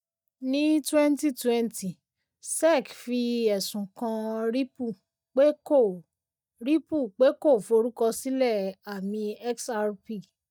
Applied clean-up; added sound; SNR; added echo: neural mask model DeepFilterNet 3.